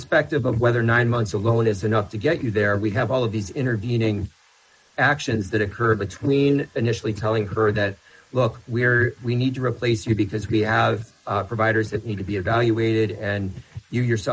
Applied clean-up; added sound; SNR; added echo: neural mask model Resemble Enhance denoiser.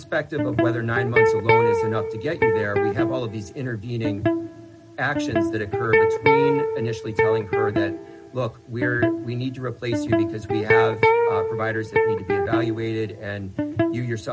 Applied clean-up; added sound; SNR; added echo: none; Electric guitar; -5 dB; none.